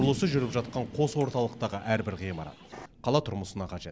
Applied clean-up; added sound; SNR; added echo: none; Fireworks; 12 dB; none.